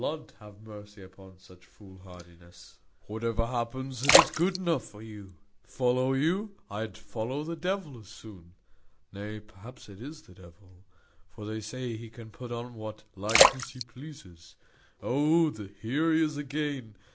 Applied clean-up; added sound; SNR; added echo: none; Splash, splatter; -5 dB; none.